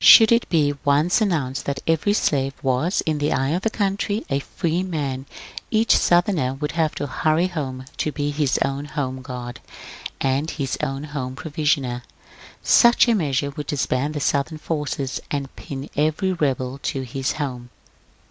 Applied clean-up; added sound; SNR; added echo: none; none; none; none.